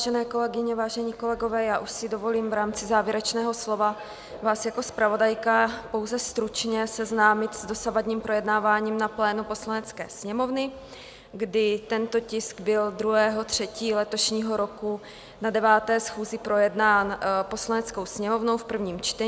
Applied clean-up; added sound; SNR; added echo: none; none; none; none.